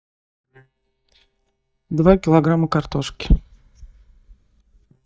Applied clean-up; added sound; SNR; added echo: neural mask model DeepFilterNet 3.